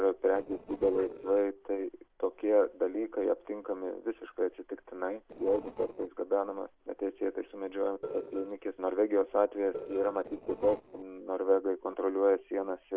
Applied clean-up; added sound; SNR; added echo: neural separator model SepFormer DNS4.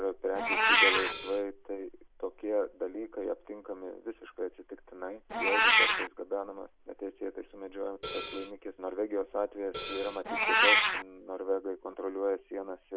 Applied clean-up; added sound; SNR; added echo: none; Meow + Hi-hat; -3 dB; none.